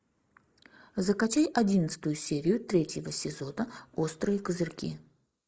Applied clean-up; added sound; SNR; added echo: neural mask model Resemble Enhance denoiser.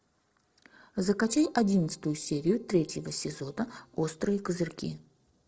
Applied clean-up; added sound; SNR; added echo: neural separator model SepFormer DNS4.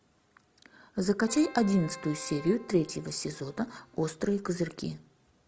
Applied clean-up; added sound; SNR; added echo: none; Keyboard (musical); 17 dB; none.